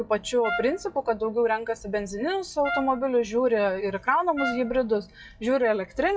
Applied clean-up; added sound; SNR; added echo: classical method log-MMSE.